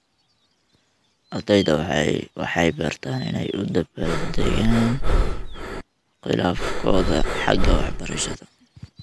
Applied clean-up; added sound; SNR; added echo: none; Breathing; -3 dB; none.